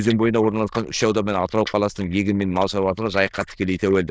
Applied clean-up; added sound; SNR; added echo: neural diffusion model UNIVERSE++.